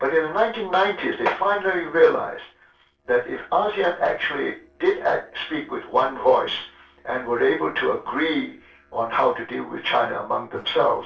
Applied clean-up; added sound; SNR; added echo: neural separator model SepFormer DNS4.